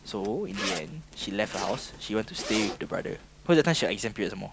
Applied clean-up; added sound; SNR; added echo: none; Zipper (clothing); 10 dB; none.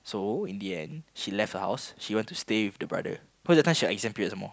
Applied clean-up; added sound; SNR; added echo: none; none; none; none.